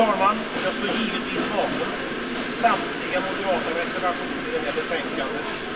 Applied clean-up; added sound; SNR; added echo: none; Train; 2 dB; reverberation time 1.5 s.